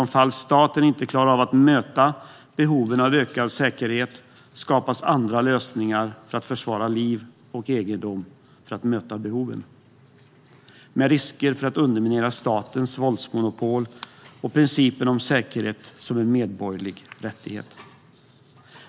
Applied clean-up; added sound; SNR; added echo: none; none; none; none.